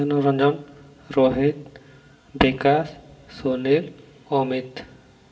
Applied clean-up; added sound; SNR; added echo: none; none; none; reverberation time 0.7 s.